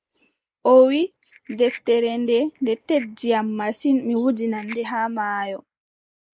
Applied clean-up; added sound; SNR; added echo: neural mask model Resemble Enhance denoiser.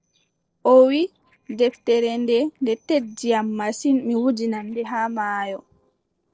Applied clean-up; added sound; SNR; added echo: neural separator model SepFormer DNS4.